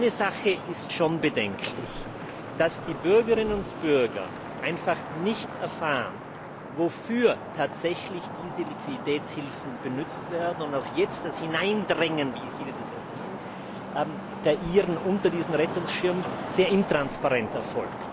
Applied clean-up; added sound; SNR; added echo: none; Traffic noise, roadway noise; 8 dB; none.